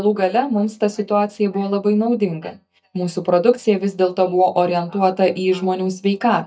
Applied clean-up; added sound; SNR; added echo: neural mask model DeepFilterNet 3.